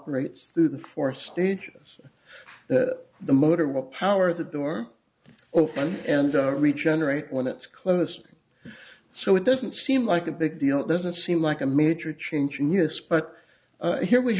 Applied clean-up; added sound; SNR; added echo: none; none; none; none.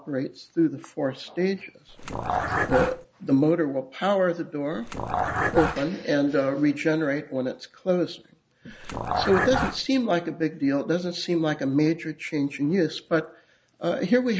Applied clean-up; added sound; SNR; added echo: none; Dog; 2 dB; none.